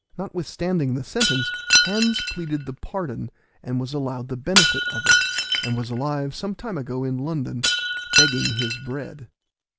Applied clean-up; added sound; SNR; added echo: none; Shatter; -2 dB; none.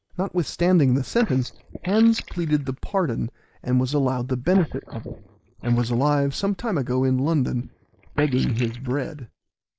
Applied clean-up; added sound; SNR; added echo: neural mask model Resemble Enhance denoiser.